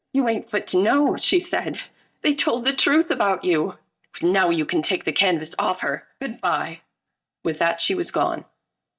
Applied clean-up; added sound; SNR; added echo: neural mask model DeepFilterNet 3.